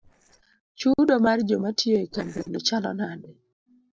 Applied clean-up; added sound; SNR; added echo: neural separator model SepFormer DNS4.